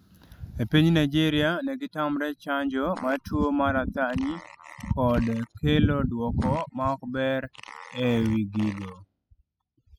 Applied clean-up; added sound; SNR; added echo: classical method spectral subtraction.